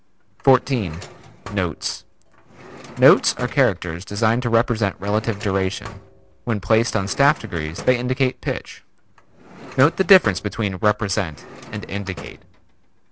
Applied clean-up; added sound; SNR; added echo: none; Drawer open or close; 20 dB; none.